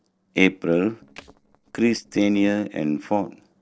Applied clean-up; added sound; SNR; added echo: neural separator model SepFormer DNS4.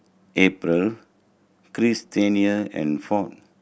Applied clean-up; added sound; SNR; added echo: none; none; none; none.